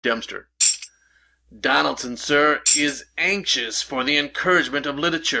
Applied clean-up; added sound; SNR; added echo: neural mask model DeepFilterNet 3.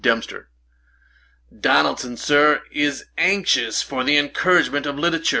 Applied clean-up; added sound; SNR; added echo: none; none; none; none.